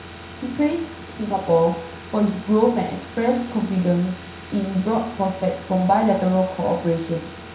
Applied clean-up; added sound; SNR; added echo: none; Car; 16 dB; reverberation time 0.5 s.